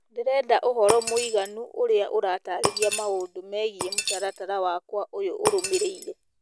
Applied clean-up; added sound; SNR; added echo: none; Shatter; 7 dB; none.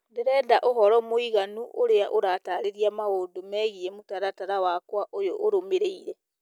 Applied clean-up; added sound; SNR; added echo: none; none; none; none.